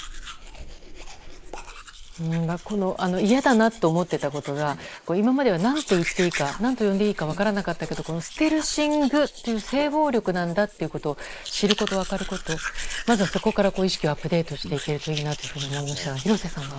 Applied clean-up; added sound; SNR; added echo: neural mask model Resemble Enhance denoiser.